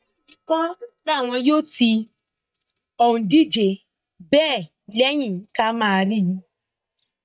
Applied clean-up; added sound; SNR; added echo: neural mask model DeepFilterNet 3.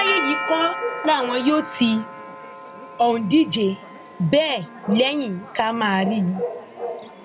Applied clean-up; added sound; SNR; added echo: none; Bark / Chatter / Chirp, tweet / Livestock, farm animals, working animals + Doorbell; 8 dB; none.